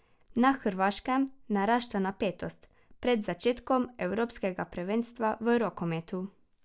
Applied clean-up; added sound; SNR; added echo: none; none; none; none.